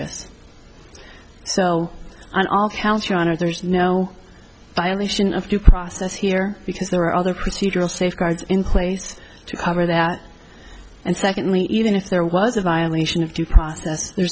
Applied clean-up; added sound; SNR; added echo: none; none; none; none.